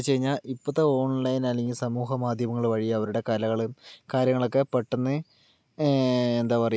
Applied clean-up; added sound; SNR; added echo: none; none; none; none.